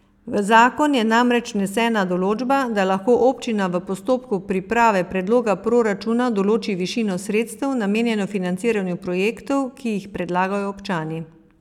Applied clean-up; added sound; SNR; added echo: none; none; none; none.